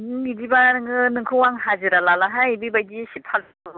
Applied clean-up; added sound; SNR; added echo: none; none; none; none.